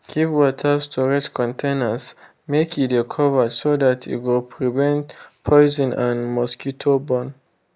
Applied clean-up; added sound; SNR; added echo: none; none; none; none.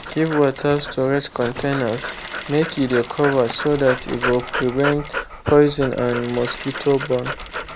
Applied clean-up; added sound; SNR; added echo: none; Dog + Mechanisms; 9 dB; none.